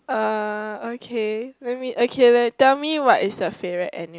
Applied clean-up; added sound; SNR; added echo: none; none; none; none.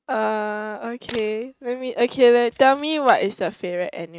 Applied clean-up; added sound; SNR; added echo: neural mask model RNNoise.